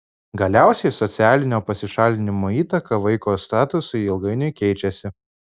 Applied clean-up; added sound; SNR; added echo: none; none; none; none.